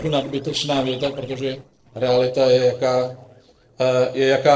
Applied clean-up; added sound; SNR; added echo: neural separator model SepFormer DNS4.